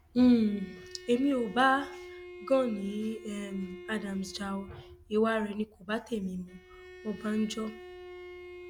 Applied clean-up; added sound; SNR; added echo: none; Bowed string instrument; 17 dB; none.